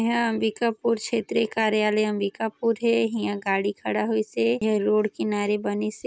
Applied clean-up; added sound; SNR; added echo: none; none; none; none.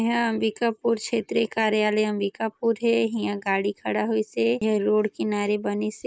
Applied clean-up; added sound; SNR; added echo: neural mask model Resemble Enhance denoiser.